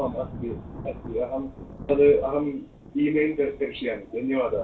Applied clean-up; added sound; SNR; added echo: none; Thunder / Rain; 15 dB; reverberation time 0.2 s.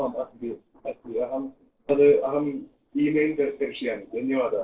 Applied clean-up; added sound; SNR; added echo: neural separator model SepFormer DNS4.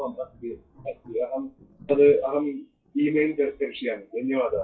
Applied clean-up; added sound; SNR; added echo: classical method WPE with log-MMSE.